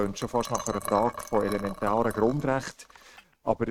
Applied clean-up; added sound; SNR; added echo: neural mask model RNNoise.